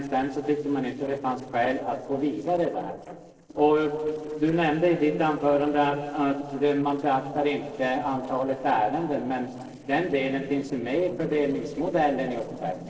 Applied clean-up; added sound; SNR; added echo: neural separator model SepFormer DNS4.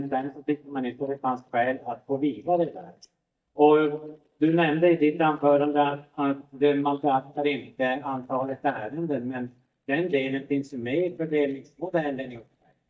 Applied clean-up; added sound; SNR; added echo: neural mask model DeepFilterNet 3.